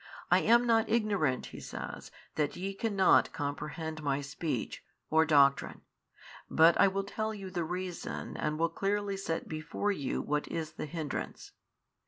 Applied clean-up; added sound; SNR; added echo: none; none; none; none.